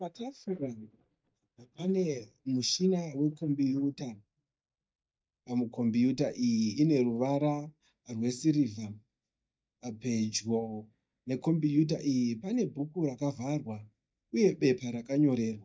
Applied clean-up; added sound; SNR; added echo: neural mask model DeepFilterNet 3.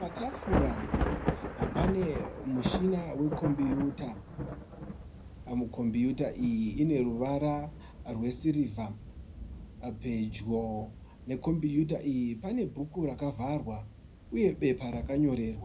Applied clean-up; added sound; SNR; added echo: none; Thunder / Rain; 6 dB; reverberation time 0.4 s.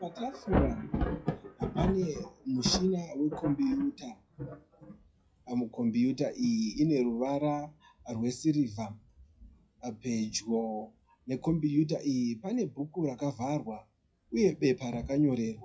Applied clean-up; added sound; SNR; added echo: classical method WPE with log-MMSE.